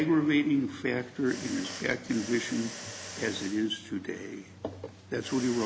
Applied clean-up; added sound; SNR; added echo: none; Mechanisms; 14 dB; none.